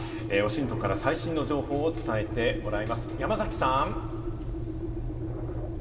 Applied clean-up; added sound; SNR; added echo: none; Engine; 2 dB; reverberation time 1.6 s.